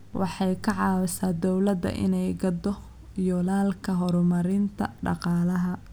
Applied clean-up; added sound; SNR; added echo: none; none; none; none.